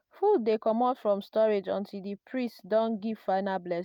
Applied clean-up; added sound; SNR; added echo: none; none; none; none.